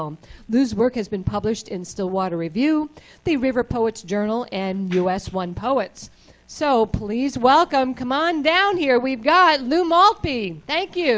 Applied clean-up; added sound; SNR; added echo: none; none; none; none.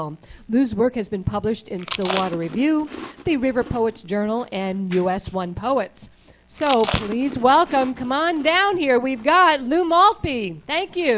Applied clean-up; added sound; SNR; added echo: none; Chewing, mastication; 11 dB; none.